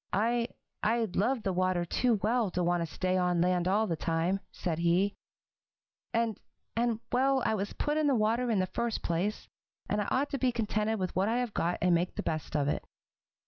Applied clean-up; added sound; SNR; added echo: none; none; none; none.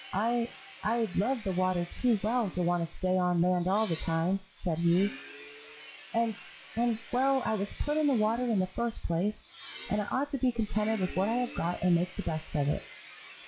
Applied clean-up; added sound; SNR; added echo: classical method log-MMSE.